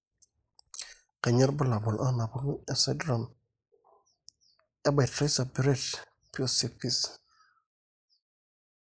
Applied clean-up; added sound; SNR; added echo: neural mask model Resemble Enhance denoiser.